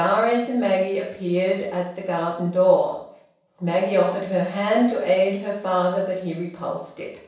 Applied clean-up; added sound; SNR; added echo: none; none; none; reverberation time 0.7 s.